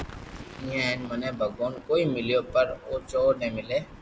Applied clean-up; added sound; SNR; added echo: none; Explosion; 17 dB; none.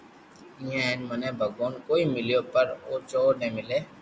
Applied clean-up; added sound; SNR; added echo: none; none; none; none.